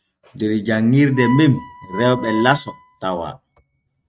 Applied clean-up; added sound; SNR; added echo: neural mask model RNNoise.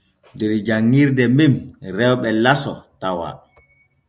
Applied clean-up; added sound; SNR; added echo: none; none; none; none.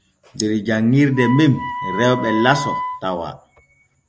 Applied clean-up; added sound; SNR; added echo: none; Wind instrument, woodwind instrument; 9 dB; none.